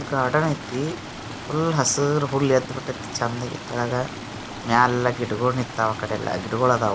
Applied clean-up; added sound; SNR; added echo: none; Stream; 11 dB; none.